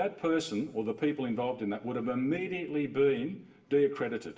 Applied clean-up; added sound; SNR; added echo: none; none; none; reverberation time 0.7 s.